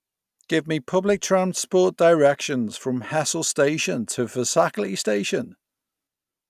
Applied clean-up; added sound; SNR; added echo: none; none; none; none.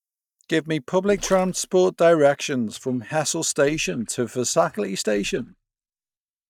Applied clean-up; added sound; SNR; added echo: neural mask model DeepFilterNet 3.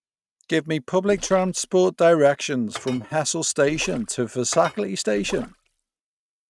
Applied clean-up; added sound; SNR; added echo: neural mask model RNNoise.